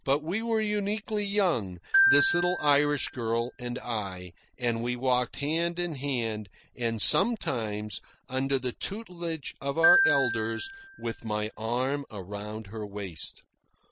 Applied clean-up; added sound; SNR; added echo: none; Glockenspiel; 1 dB; none.